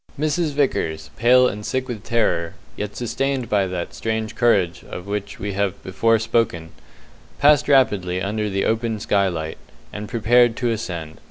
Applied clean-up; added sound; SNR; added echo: none; none; none; none.